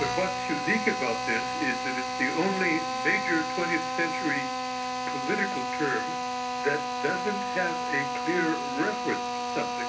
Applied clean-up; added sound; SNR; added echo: none; Drill; 0 dB; reverberation time 0.3 s.